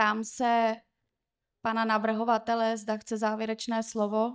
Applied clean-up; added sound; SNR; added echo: neural mask model DeepFilterNet 3.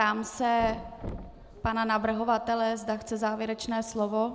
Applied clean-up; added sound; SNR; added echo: none; Thump, thud; 17 dB; none.